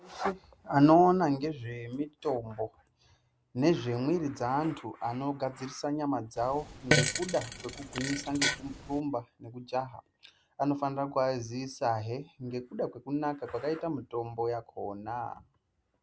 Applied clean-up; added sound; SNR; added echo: none; Fart; 1 dB; none.